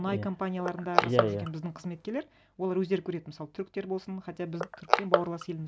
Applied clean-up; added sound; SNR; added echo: none; Crushing; 0 dB; none.